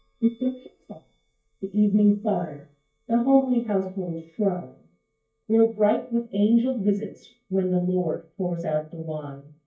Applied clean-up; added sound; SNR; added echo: neural mask model DeepFilterNet 3.